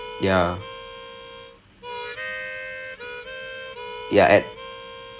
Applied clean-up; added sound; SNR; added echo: none; Harmonica; 10 dB; none.